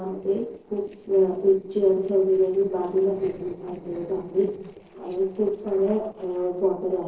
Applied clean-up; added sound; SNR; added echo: neural separator model SepFormer DNS4.